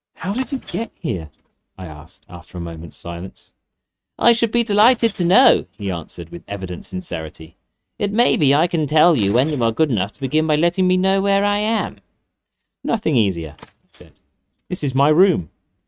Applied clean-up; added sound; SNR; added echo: neural mask model RNNoise.